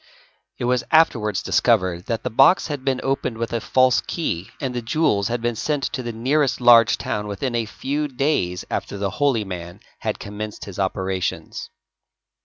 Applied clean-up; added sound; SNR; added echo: none; none; none; none.